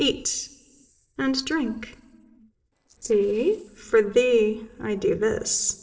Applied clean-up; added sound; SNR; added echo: neural separator model SepFormer DNS4.